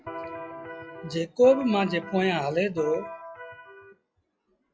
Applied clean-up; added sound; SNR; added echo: classical method log-MMSE.